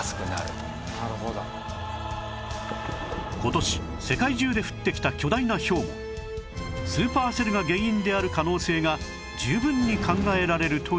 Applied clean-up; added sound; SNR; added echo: none; none; none; none.